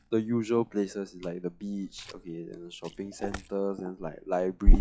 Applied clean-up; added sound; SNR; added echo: classical method log-MMSE.